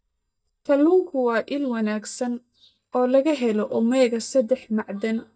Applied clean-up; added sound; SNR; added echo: neural mask model DeepFilterNet 3.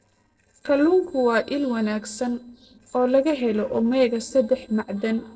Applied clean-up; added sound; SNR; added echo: neural separator model SepFormer DNS4.